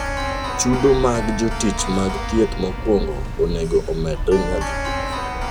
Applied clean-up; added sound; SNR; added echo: none; Keyboard (musical); 3 dB; none.